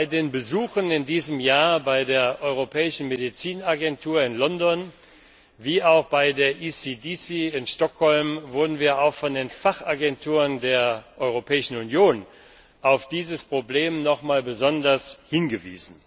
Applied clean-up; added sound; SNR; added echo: none; none; none; none.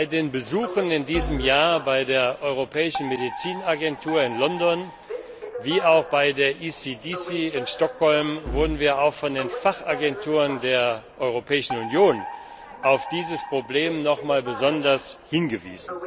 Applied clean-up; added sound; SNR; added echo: none; Alarm + Musical instrument; 11 dB; none.